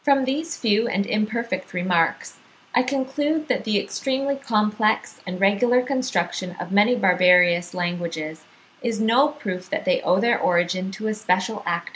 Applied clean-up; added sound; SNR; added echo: none; none; none; none.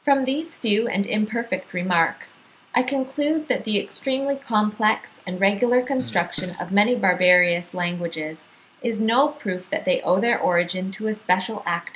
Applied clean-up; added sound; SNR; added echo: none; Fart; 17 dB; none.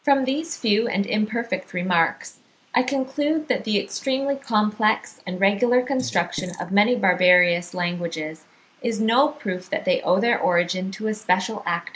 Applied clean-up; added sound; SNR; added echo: neural mask model Resemble Enhance denoiser.